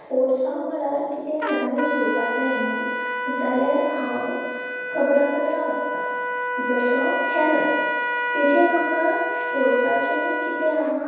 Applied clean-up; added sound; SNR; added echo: none; Trumpet; 3 dB; reverberation time 1.2 s.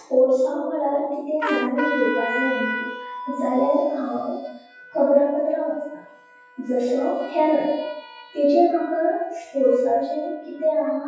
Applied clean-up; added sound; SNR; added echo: classical method WPE with log-MMSE.